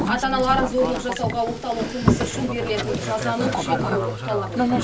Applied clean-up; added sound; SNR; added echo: none; Boat, Water vehicle; 0 dB; reverberation time 0.3 s.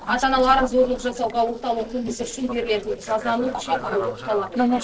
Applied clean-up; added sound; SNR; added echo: neural separator model SepFormer DNS4.